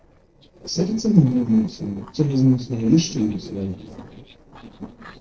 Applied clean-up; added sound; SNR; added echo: neural separator model SepFormer DNS4.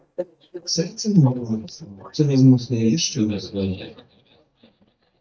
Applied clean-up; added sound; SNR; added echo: neural mask model DeepFilterNet 3.